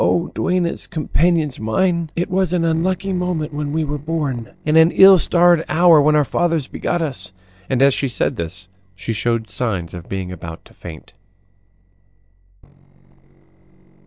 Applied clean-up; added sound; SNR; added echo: neural separator model SepFormer DNS4.